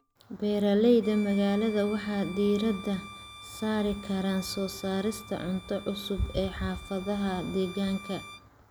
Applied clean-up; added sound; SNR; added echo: none; Bowed string instrument; 18 dB; none.